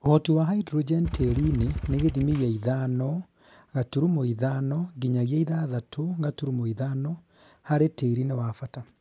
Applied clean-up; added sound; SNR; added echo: none; Motorcycle / Engine; 7 dB; none.